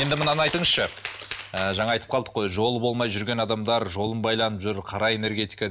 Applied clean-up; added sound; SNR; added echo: none; none; none; none.